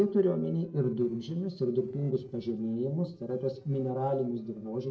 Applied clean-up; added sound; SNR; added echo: neural separator model SepFormer DNS4.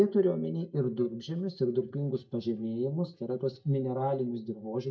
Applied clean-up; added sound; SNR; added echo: neural mask model DeepFilterNet 3.